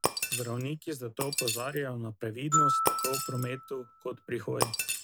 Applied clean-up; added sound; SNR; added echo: none; Shatter + Glockenspiel; -3 dB; none.